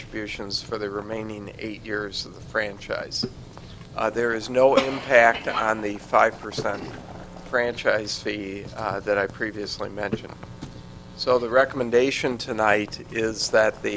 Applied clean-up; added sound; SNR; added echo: none; Boiling; 18 dB; none.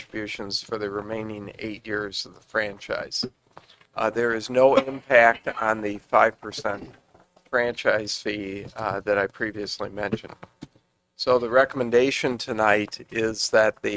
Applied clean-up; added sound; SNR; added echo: neural mask model RNNoise.